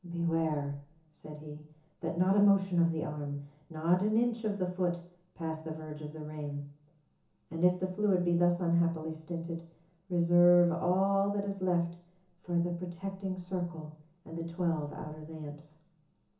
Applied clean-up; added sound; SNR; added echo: none; none; none; reverberation time 0.7 s.